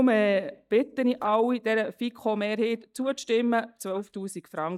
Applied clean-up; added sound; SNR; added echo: neural mask model DeepFilterNet 3.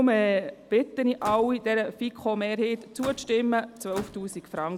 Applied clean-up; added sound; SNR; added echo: none; Slam / Microwave oven; 17 dB; none.